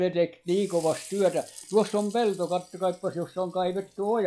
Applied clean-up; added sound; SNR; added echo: classical method log-MMSE.